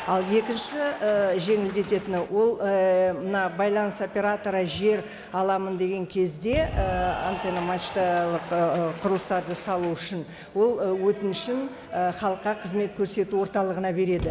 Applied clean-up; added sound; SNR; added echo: none; Applause / Cheering; 13 dB; none.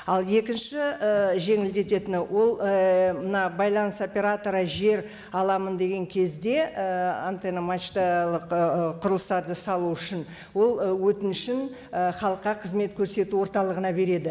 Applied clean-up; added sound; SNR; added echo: none; none; none; none.